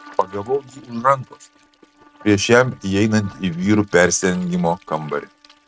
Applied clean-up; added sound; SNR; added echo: neural mask model RNNoise.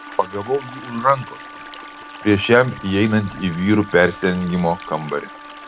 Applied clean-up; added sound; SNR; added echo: none; Stream + Wind instrument, woodwind instrument; 16 dB; none.